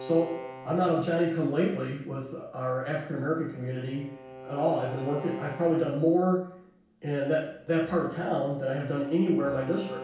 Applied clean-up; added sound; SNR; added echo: none; Bowed string instrument; 16 dB; reverberation time 0.6 s.